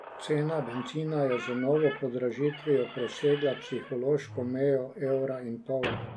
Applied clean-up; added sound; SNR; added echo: none; Squeak / Slam; 13 dB; none.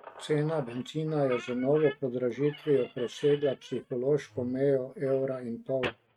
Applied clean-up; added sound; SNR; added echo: neural mask model RNNoise.